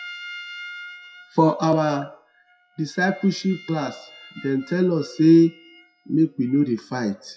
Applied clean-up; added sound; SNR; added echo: classical method WPE with log-MMSE.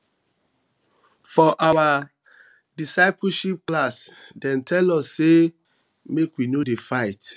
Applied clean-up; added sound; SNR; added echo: none; none; none; none.